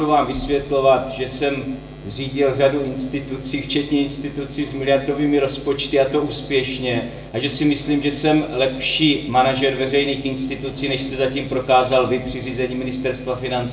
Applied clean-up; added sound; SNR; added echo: none; Buzz; 17 dB; reverberation time 0.6 s.